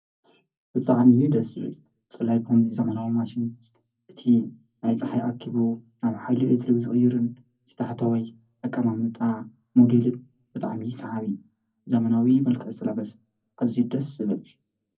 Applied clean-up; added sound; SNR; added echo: none; none; none; reverberation time 0.3 s.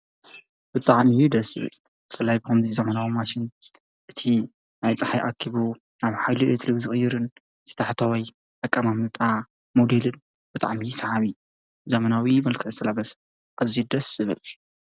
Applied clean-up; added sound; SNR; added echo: none; none; none; none.